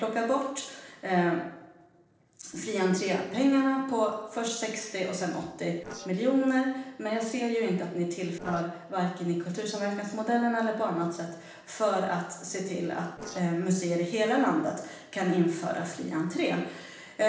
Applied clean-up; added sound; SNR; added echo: neural separator model SepFormer DNS4.